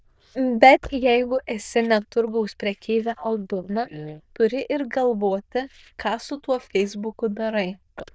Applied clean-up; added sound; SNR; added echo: neural diffusion model UNIVERSE++.